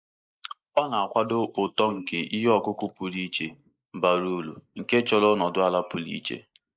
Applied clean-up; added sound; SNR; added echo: neural mask model Resemble Enhance denoiser.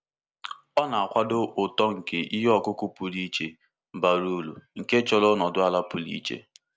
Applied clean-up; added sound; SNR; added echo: none; none; none; none.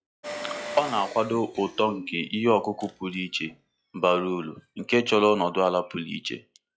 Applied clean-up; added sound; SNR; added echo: classical method log-MMSE.